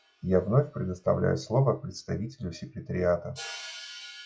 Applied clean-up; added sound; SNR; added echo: classical method log-MMSE.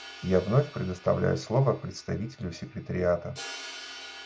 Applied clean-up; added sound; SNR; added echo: none; Crash cymbal; 17 dB; none.